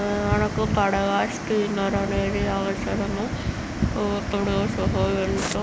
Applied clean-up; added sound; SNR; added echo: none; none; none; none.